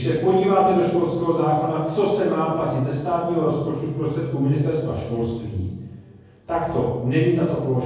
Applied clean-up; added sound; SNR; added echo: none; none; none; reverberation time 1.3 s.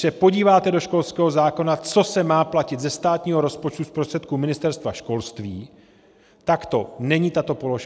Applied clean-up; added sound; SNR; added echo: none; none; none; none.